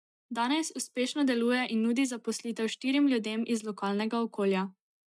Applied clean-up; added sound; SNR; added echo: neural mask model DeepFilterNet 3.